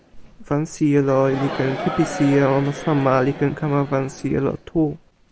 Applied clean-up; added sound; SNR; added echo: none; Crowd; 12 dB; none.